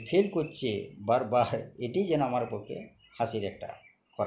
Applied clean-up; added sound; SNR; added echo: none; none; none; none.